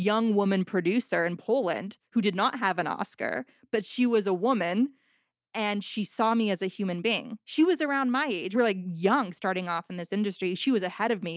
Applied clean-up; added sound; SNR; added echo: none; none; none; none.